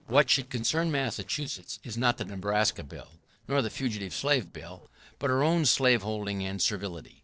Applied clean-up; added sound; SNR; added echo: neural separator model SepFormer DNS4.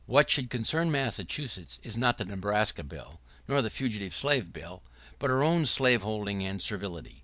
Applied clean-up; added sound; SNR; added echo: none; none; none; none.